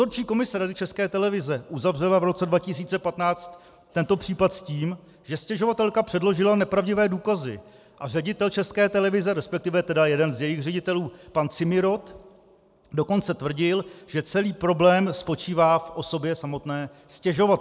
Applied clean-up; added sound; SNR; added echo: none; none; none; none.